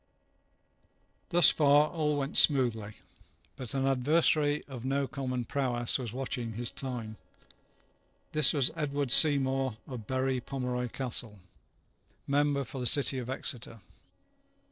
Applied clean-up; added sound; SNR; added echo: neural separator model SepFormer DNS4.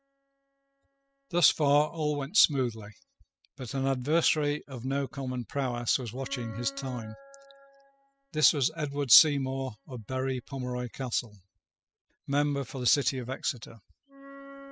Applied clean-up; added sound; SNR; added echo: classical method spectral subtraction.